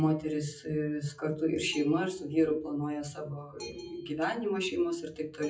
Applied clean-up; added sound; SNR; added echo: classical method WPE with log-MMSE.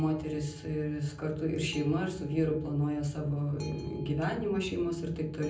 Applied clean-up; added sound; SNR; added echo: none; Boat, Water vehicle; 16 dB; reverberation time 0.6 s.